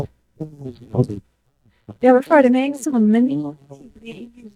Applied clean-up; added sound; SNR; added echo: neural mask model DeepFilterNet 3.